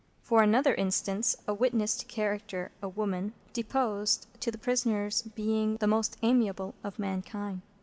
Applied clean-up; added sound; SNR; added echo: none; none; none; none.